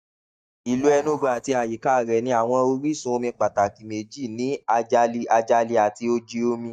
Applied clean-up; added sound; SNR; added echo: neural mask model DeepFilterNet 3.